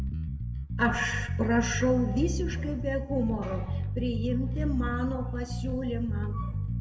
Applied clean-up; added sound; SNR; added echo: none; Bass guitar; 1 dB; reverberation time 1.0 s.